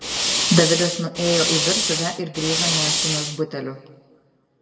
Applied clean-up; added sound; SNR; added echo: none; Fire; -2 dB; reverberation time 1.1 s.